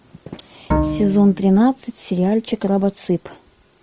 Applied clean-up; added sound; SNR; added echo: none; Bowed string instrument; 5 dB; none.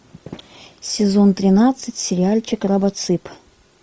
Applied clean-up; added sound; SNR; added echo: none; none; none; none.